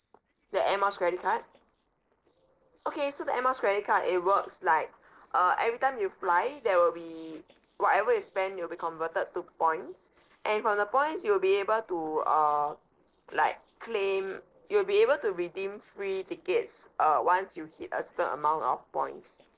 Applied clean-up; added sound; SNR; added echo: neural separator model SepFormer DNS4.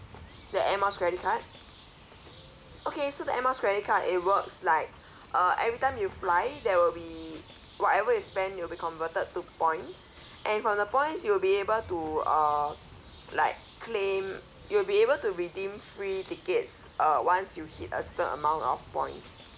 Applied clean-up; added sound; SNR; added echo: none; Bird; 19 dB; none.